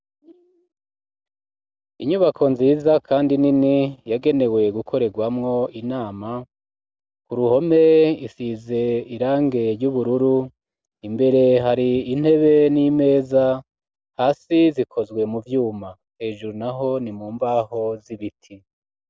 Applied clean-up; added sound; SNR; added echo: none; none; none; none.